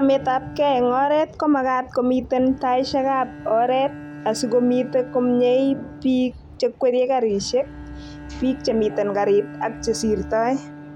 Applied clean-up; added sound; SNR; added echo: none; Bowed string instrument; 17 dB; none.